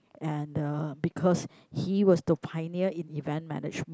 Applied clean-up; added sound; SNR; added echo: none; none; none; none.